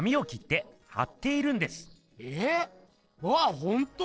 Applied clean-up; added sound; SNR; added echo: neural separator model SepFormer DNS4.